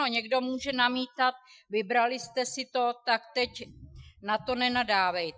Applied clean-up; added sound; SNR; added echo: classical method Wiener filter.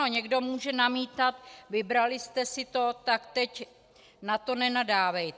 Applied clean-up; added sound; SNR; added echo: none; none; none; none.